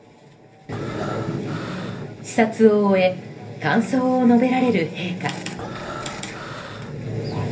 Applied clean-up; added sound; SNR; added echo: none; Breathing; 14 dB; reverberation time 0.3 s.